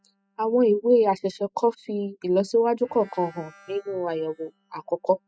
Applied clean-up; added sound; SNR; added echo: classical method spectral subtraction.